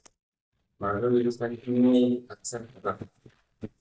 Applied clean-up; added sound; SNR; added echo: neural mask model DeepFilterNet 3.